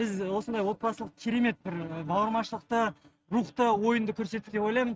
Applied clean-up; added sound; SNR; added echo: neural mask model RNNoise.